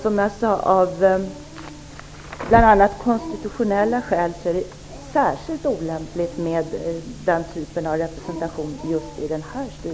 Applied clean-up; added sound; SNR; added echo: none; Dog; 20 dB; none.